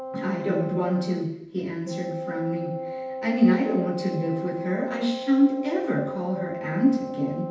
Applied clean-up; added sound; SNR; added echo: none; Wind instrument, woodwind instrument; 9 dB; reverberation time 0.9 s.